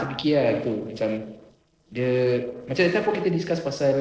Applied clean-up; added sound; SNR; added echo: neural separator model SepFormer DNS4.